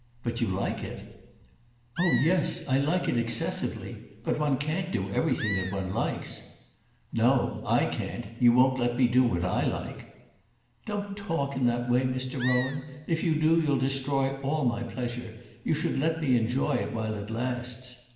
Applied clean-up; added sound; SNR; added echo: none; Animal; 11 dB; reverberation time 1.0 s.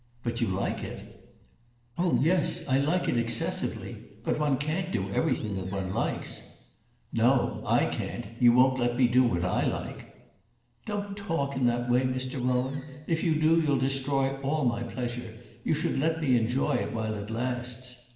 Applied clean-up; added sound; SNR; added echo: neural separator model SepFormer DNS4.